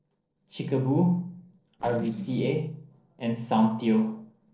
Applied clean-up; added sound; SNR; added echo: neural separator model SepFormer DNS4.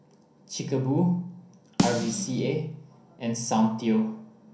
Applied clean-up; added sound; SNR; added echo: none; Snare drum; 4 dB; reverberation time 0.6 s.